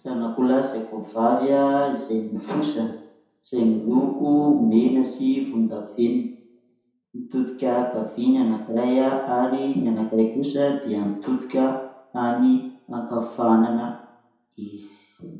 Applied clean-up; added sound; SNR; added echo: none; none; none; reverberation time 0.7 s.